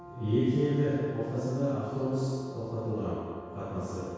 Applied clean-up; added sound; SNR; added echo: none; Brass instrument; 17 dB; reverberation time 2.0 s.